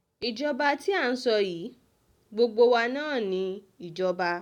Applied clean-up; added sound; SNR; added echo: none; none; none; none.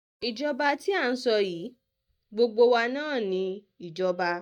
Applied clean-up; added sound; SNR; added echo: neural mask model DeepFilterNet 3.